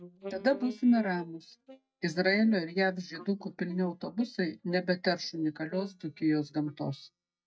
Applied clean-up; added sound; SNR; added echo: neural mask model DeepFilterNet 3.